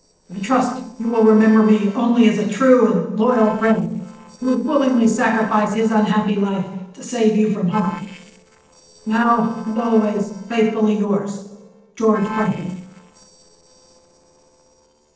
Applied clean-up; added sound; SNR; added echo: neural separator model SepFormer DNS4.